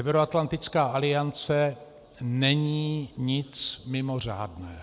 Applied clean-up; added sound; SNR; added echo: none; none; none; none.